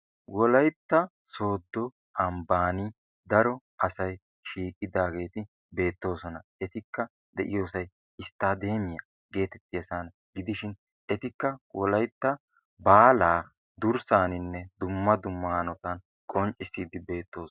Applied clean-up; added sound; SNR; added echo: none; none; none; none.